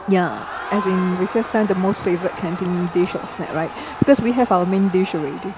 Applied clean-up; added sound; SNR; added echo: none; Crowd; 12 dB; none.